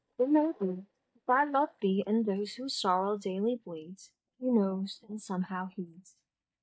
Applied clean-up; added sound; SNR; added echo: neural mask model DeepFilterNet 3.